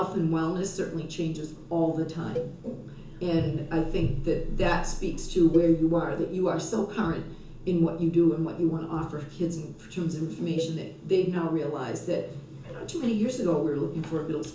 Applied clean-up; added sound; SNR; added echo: none; Cowbell; 14 dB; reverberation time 0.7 s.